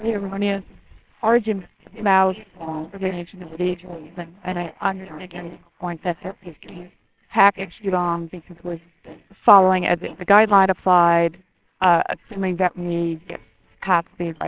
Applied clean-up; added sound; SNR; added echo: neural separator model SepFormer WHAMR!.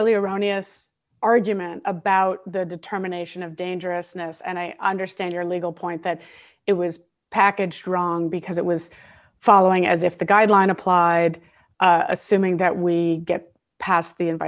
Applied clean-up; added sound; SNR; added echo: none; none; none; none.